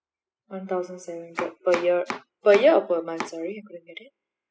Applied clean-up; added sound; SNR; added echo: classical method spectral subtraction.